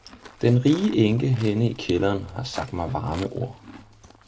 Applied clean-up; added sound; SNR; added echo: none; Livestock, farm animals, working animals; 19 dB; none.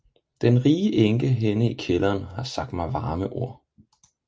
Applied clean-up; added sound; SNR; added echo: none; none; none; none.